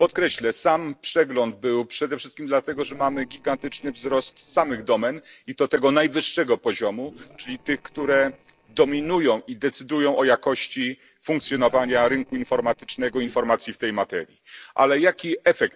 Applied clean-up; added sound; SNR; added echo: neural separator model SepFormer DNS4.